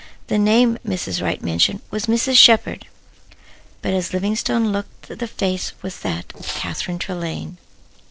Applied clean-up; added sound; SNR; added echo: neural separator model SepFormer DNS4.